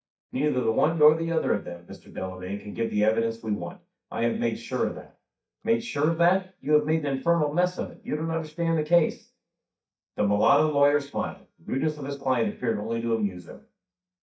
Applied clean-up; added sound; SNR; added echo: neural mask model DeepFilterNet 3.